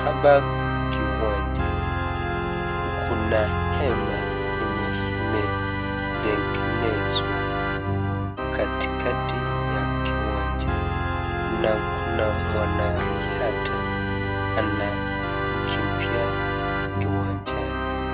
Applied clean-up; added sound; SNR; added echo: none; Organ; -5 dB; none.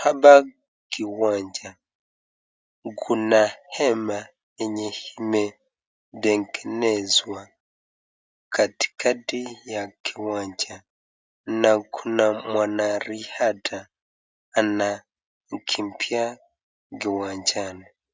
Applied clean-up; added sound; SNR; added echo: none; none; none; none.